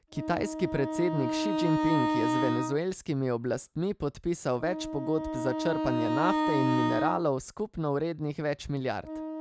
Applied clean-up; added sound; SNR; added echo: none; Wind instrument, woodwind instrument; 2 dB; none.